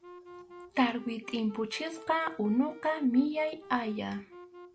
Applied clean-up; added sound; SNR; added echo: none; Wind instrument, woodwind instrument; 19 dB; none.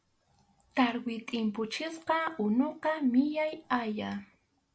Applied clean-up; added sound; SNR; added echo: none; none; none; none.